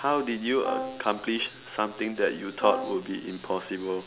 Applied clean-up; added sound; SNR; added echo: none; Brass instrument; 6 dB; none.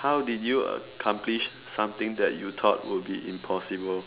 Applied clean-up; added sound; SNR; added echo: none; none; none; none.